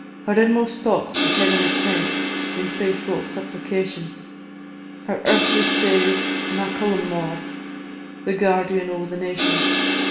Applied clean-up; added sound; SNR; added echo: none; Crash cymbal; 1 dB; reverberation time 1.0 s.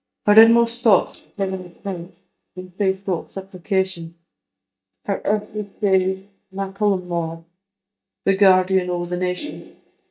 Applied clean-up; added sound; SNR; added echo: neural mask model DeepFilterNet 3.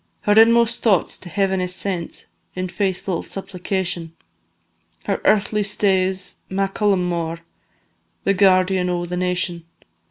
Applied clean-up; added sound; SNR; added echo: none; none; none; none.